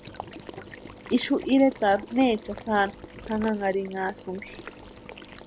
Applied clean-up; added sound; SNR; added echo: none; Water / Liquid; 15 dB; none.